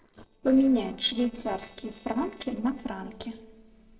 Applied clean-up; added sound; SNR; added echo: neural separator model SepFormer DNS4.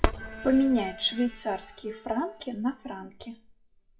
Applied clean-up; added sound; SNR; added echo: classical method WPE with log-MMSE.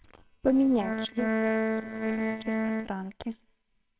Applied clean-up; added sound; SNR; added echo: neural separator model SepFormer WHAMR!.